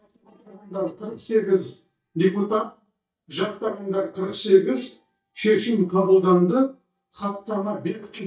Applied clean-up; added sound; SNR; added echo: neural mask model DeepFilterNet 3.